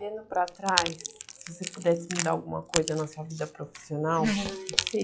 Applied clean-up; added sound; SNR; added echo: classical method log-MMSE.